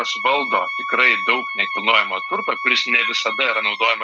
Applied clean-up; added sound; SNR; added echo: none; Wind instrument, woodwind instrument; 6 dB; none.